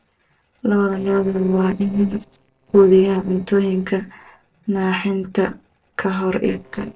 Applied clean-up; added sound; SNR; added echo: neural separator model SepFormer DNS4.